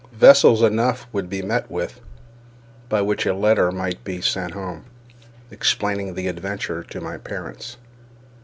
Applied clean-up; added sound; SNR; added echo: none; none; none; none.